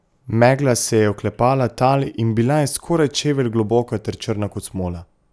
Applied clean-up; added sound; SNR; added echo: none; none; none; none.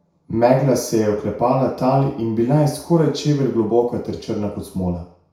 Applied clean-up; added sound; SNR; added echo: none; none; none; reverberation time 0.6 s.